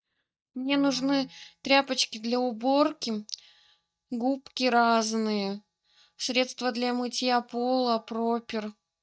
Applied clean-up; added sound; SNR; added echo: neural mask model DeepFilterNet 3.